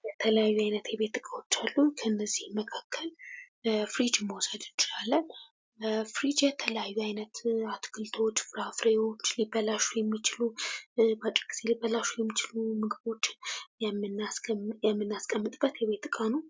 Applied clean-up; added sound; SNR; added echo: none; none; none; none.